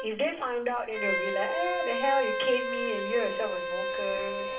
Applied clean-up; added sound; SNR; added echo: none; Bowed string instrument; 2 dB; reverberation time 0.3 s.